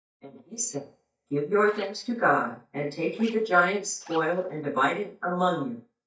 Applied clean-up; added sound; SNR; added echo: neural mask model DeepFilterNet 3.